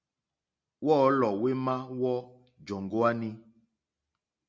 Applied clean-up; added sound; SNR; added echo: none; none; none; none.